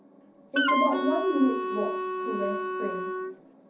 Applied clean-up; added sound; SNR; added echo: none; Wind instrument, woodwind instrument; 0 dB; reverberation time 0.7 s.